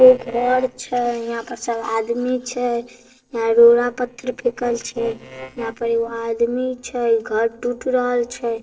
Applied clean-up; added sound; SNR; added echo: neural separator model SepFormer DNS4.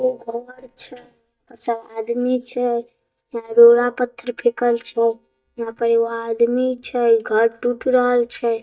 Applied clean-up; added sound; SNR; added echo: neural mask model DeepFilterNet 3.